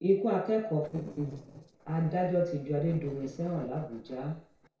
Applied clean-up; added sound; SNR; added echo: neural separator model SepFormer DNS4.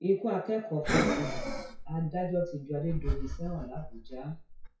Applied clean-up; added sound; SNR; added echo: classical method WPE with log-MMSE.